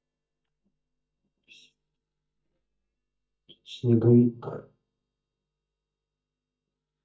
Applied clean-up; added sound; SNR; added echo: neural mask model DeepFilterNet 3.